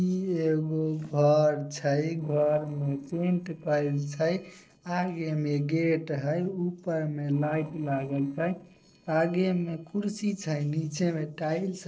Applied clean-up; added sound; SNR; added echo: neural separator model SepFormer DNS4.